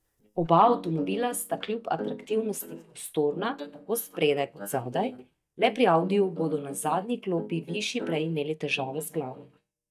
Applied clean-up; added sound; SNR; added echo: neural mask model DeepFilterNet 3.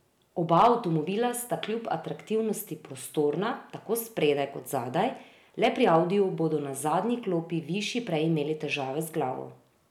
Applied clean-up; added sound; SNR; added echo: none; none; none; none.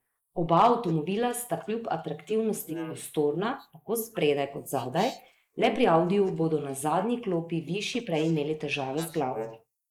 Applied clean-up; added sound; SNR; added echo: neural mask model Resemble Enhance denoiser.